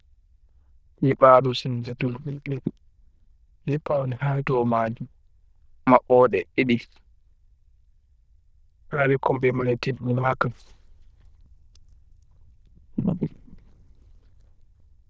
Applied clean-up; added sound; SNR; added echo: neural diffusion model UNIVERSE++.